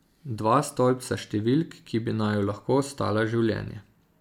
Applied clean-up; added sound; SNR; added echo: none; none; none; none.